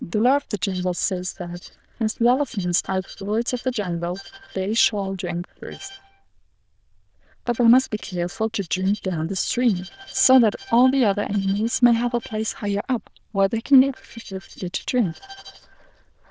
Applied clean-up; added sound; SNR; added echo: neural diffusion model UNIVERSE++.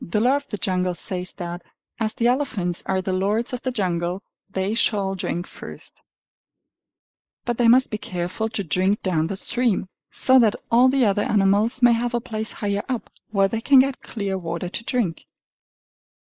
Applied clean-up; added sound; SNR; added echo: neural mask model Resemble Enhance denoiser.